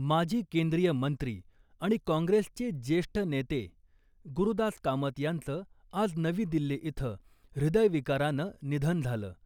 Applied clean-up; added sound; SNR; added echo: none; none; none; none.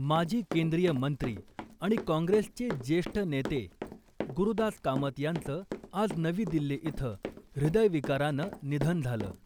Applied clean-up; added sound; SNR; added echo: none; Run; 12 dB; none.